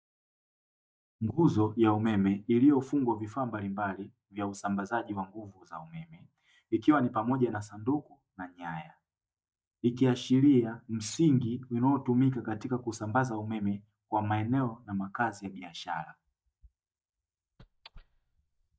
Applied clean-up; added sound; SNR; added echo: neural mask model DeepFilterNet 3.